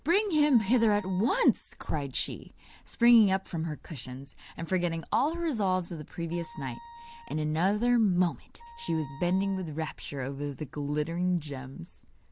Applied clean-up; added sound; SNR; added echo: none; Wind instrument, woodwind instrument; 19 dB; none.